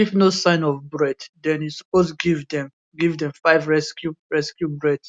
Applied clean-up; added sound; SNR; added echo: none; none; none; none.